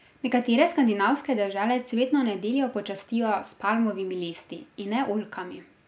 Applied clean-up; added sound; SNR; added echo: none; none; none; none.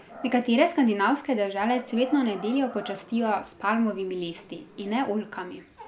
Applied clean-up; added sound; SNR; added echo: none; Growling; 19 dB; none.